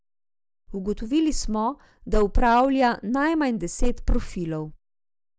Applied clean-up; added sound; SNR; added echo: none; none; none; none.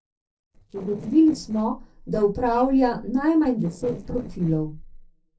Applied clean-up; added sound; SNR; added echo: neural separator model SepFormer DNS4.